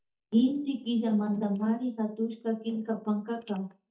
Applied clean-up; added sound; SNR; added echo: neural mask model DeepFilterNet 3.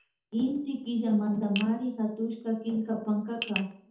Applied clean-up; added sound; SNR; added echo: none; Tap; 14 dB; reverberation time 0.6 s.